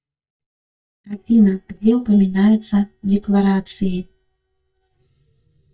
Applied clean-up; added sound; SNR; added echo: neural mask model DeepFilterNet 3.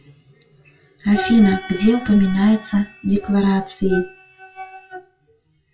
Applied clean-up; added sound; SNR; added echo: classical method WPE with log-MMSE.